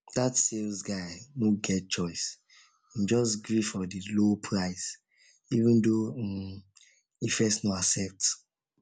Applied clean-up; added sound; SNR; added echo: none; none; none; none.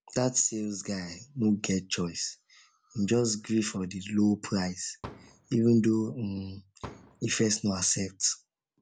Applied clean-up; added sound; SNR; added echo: none; Fireworks; 18 dB; none.